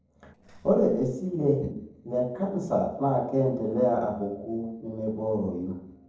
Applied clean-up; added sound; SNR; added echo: neural separator model SepFormer DNS4.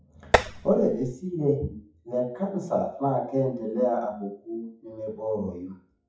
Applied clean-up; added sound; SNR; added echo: classical method WPE with log-MMSE.